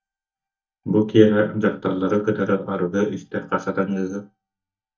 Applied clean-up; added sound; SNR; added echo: neural mask model DeepFilterNet 3.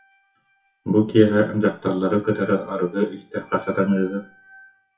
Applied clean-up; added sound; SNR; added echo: classical method WPE with log-MMSE.